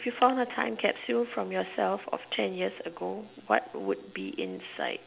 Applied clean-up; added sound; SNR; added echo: none; none; none; none.